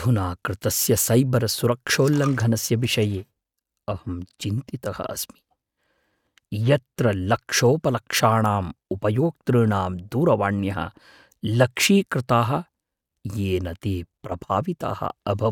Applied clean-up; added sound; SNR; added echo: neural mask model RNNoise.